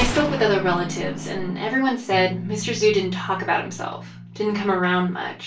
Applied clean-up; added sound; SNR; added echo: none; Gunshot, gunfire; 12 dB; reverberation time 0.2 s.